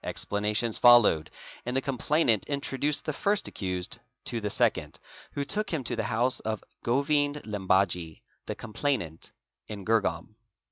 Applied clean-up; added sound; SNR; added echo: none; none; none; none.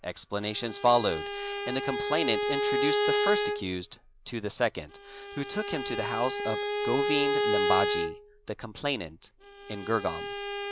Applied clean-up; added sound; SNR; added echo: none; Bowed string instrument; 0 dB; none.